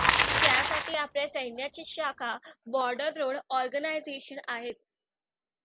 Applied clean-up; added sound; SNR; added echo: none; Bicycle; 0 dB; none.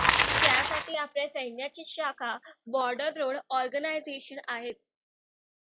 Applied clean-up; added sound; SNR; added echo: classical method log-MMSE.